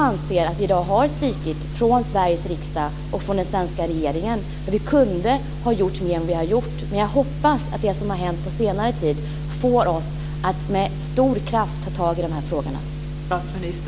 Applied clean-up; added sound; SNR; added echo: none; none; none; none.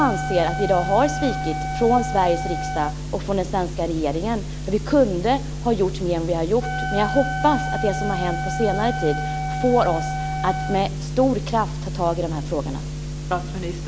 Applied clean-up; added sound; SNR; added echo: none; Wind instrument, woodwind instrument; 9 dB; none.